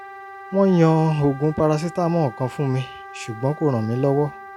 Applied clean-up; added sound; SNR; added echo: none; Wind instrument, woodwind instrument; 17 dB; none.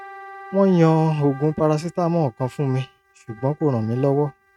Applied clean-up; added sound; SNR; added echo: neural mask model RNNoise.